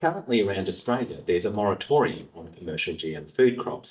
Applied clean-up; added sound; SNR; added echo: neural mask model DeepFilterNet 3.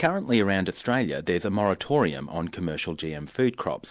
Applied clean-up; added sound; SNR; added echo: none; none; none; none.